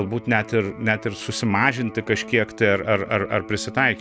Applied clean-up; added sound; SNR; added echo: none; Electric guitar; 16 dB; none.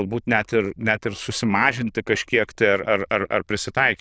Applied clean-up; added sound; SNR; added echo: neural diffusion model UNIVERSE++.